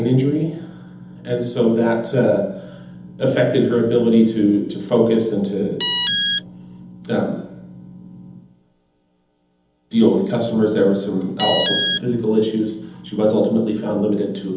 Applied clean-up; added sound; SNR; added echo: none; Alarm; 2 dB; reverberation time 1.3 s.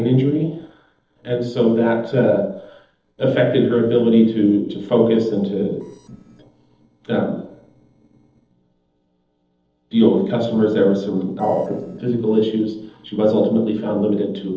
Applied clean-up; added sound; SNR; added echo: neural separator model SepFormer DNS4.